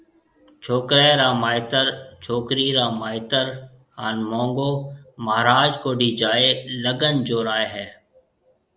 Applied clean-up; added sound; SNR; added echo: none; none; none; none.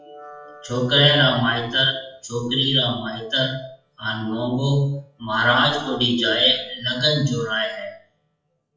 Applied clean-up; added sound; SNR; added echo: classical method WPE with log-MMSE.